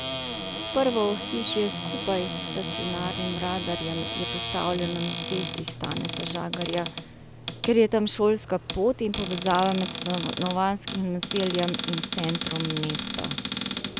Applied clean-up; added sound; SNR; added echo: none; Cupboard open or close; 1 dB; none.